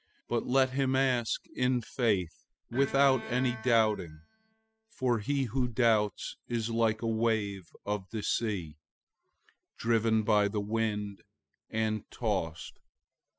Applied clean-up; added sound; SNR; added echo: classical method spectral subtraction.